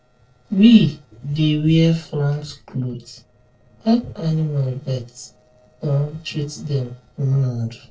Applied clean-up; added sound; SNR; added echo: neural separator model SepFormer DNS4.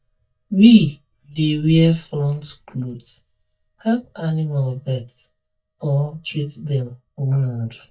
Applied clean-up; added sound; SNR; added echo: neural mask model DeepFilterNet 3.